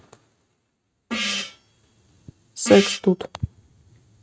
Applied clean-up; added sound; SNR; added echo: neural mask model RNNoise.